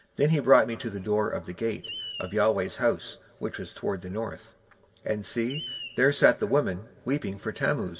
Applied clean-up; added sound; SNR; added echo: none; Screech; 18 dB; reverberation time 1.5 s.